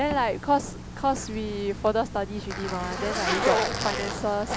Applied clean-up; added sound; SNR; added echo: none; Zipper (clothing); 3 dB; none.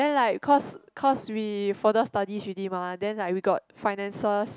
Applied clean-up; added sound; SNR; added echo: none; none; none; none.